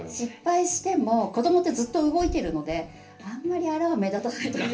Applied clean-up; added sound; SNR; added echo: none; Wind / Bird; 19 dB; reverberation time 0.3 s.